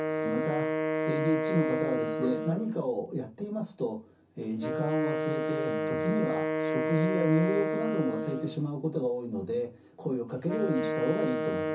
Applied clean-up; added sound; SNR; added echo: none; Wind instrument, woodwind instrument; 0 dB; reverberation time 0.3 s.